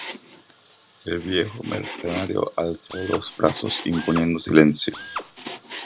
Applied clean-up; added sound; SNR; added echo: none; Frying (food) + Drill; 13 dB; none.